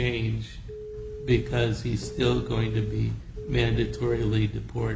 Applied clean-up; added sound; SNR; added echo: none; Telephone; 12 dB; none.